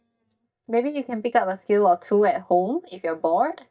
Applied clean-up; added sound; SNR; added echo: neural mask model DeepFilterNet 3.